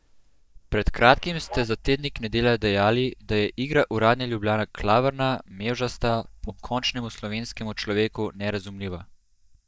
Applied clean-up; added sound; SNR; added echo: neural mask model DeepFilterNet 3.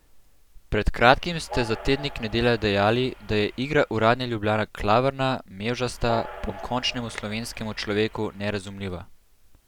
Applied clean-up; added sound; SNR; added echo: none; Train; 17 dB; none.